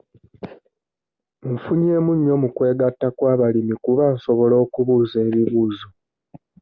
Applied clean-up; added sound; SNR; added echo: none; none; none; none.